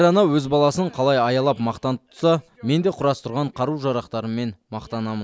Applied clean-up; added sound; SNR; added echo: none; none; none; none.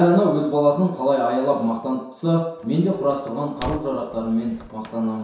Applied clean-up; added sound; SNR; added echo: none; Fire; 16 dB; reverberation time 0.7 s.